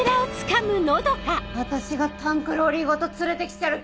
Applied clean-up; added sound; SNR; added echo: none; Wind instrument, woodwind instrument; 17 dB; none.